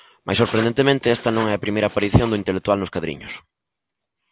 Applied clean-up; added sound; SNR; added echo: none; Writing; 15 dB; none.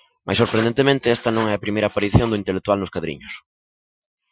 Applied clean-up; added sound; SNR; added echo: classical method Wiener filter.